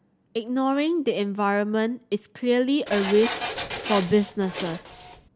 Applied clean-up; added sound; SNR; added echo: none; Printer; 8 dB; none.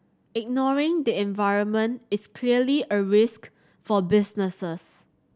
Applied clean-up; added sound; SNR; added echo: none; none; none; none.